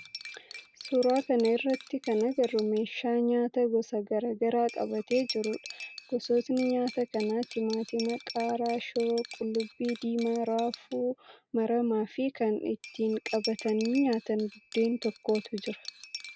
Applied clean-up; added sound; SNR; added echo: none; Cutlery, silverware; 16 dB; none.